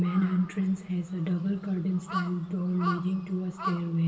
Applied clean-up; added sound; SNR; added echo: none; Crow; 11 dB; reverberation time 2.7 s.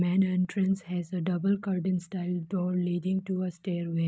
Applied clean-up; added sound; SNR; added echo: none; none; none; none.